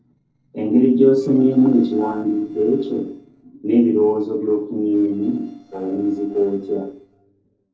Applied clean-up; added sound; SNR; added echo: neural separator model SepFormer DNS4.